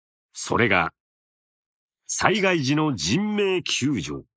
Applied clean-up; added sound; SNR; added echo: neural mask model Resemble Enhance denoiser.